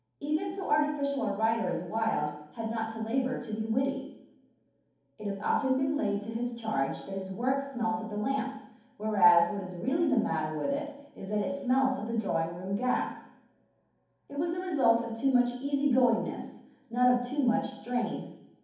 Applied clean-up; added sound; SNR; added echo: none; none; none; reverberation time 0.9 s.